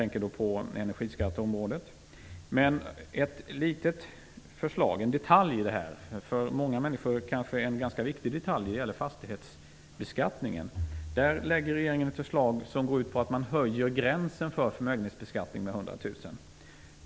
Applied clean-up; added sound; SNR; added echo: none; none; none; none.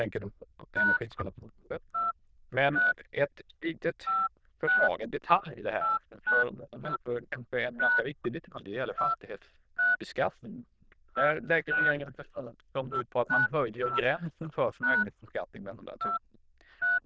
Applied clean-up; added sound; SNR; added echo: neural diffusion model UNIVERSE++.